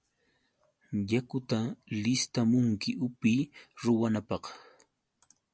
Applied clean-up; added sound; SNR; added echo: none; none; none; none.